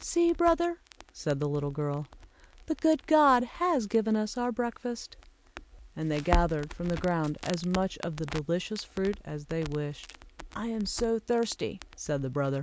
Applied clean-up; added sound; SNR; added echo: none; Crackle; 11 dB; none.